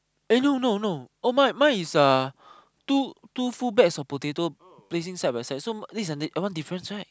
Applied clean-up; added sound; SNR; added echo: none; none; none; none.